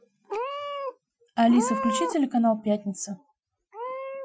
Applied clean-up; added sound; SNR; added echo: classical method Wiener filter.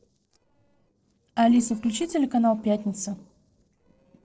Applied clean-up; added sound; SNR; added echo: neural separator model SepFormer DNS4.